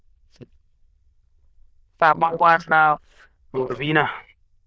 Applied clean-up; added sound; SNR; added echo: neural diffusion model UNIVERSE++.